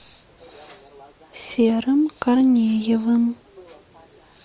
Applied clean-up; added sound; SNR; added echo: none; none; none; none.